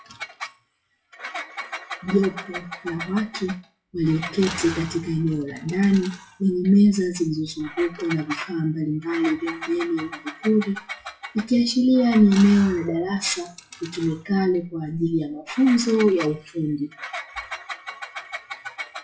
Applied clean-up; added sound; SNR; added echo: classical method WPE with log-MMSE.